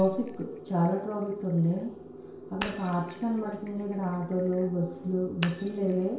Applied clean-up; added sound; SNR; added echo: none; Shatter; 18 dB; reverberation time 0.6 s.